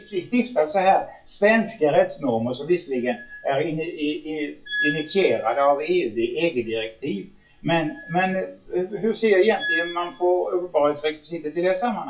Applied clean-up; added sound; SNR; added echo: classical method WPE with log-MMSE.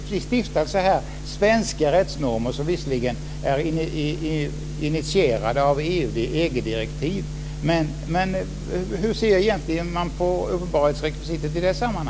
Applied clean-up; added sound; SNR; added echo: none; none; none; none.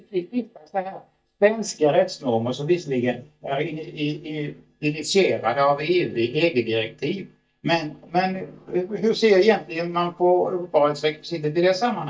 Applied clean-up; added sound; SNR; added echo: neural mask model DeepFilterNet 3.